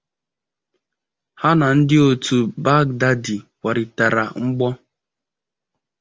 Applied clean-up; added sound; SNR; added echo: none; none; none; none.